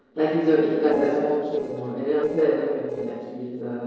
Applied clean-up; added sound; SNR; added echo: neural separator model SepFormer DNS4.